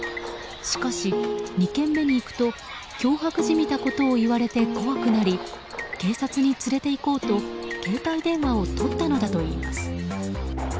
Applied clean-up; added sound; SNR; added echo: none; Subway, metro, underground + Thunder; 19 dB; none.